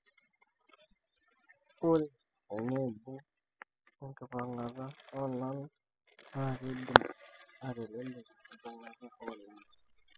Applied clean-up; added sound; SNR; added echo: classical method spectral subtraction.